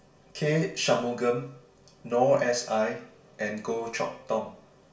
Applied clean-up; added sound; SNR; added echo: none; none; none; reverberation time 0.2 s.